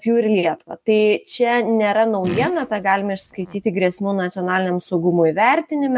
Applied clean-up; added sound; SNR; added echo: none; Fart; 14 dB; none.